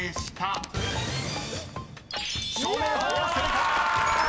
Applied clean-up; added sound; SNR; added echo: none; Tools; 15 dB; none.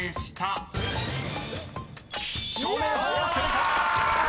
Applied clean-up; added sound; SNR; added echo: none; none; none; none.